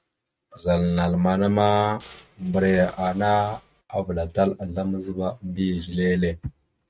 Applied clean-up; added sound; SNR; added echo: neural mask model RNNoise.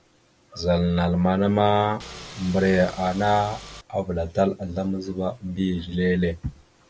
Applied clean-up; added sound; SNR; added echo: none; Engine / Car; 16 dB; none.